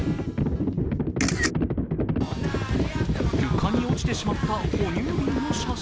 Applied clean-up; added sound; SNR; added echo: none; Livestock, farm animals, working animals; -5 dB; none.